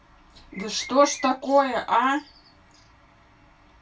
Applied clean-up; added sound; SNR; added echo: none; Bird; 19 dB; reverberation time 0.2 s.